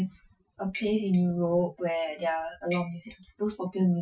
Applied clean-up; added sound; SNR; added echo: classical method Wiener filter.